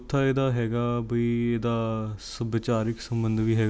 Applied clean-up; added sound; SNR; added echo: none; none; none; none.